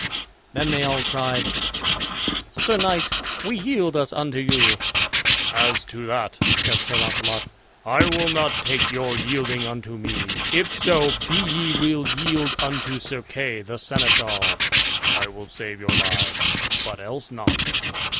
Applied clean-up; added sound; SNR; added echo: none; Writing; -2 dB; none.